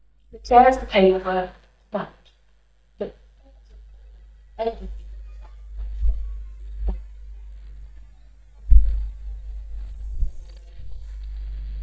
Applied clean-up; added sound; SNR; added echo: neural mask model DeepFilterNet 3.